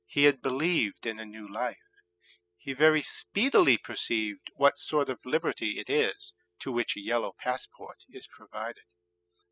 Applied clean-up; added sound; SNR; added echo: classical method spectral subtraction.